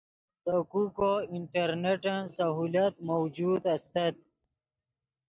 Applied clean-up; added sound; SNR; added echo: neural mask model DeepFilterNet 3.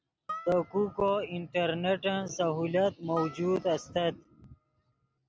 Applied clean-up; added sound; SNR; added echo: none; Harp; 16 dB; none.